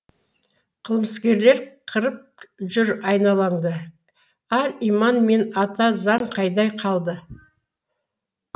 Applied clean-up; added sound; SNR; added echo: none; none; none; none.